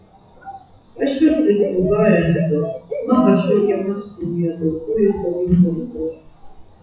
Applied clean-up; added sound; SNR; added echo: classical method WPE with log-MMSE.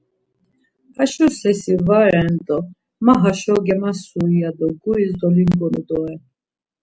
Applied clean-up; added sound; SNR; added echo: none; none; none; none.